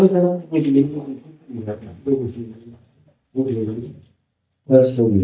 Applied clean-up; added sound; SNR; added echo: neural mask model DeepFilterNet 3.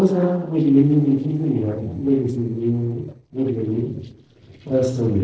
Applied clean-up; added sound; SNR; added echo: neural separator model SepFormer DNS4.